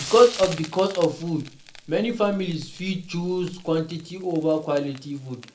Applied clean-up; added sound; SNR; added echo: none; Frying (food); 16 dB; reverberation time 0.3 s.